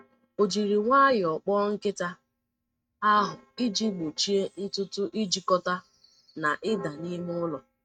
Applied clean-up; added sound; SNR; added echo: neural mask model RNNoise.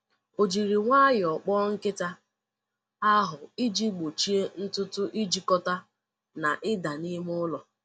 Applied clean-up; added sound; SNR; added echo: none; none; none; none.